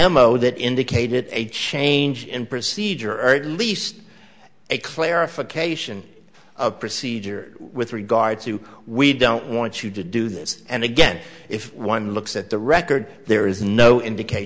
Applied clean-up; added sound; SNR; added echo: none; none; none; none.